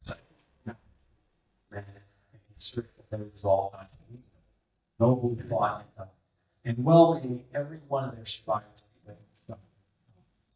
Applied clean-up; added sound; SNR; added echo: neural mask model DeepFilterNet 3.